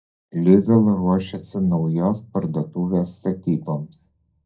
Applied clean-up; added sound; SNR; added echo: none; none; none; reverberation time 0.2 s.